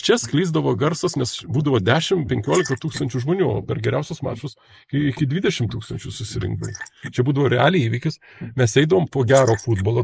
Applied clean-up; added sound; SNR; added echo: neural mask model Resemble Enhance denoiser.